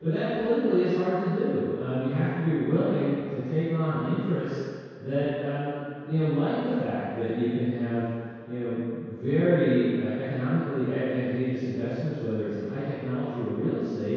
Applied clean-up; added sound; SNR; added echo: none; none; none; reverberation time 2.0 s.